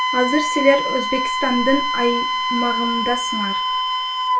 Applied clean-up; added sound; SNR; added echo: none; Wind instrument, woodwind instrument; 0 dB; reverberation time 0.2 s.